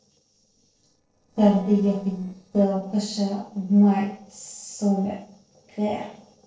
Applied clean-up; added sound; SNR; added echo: neural separator model SepFormer DNS4.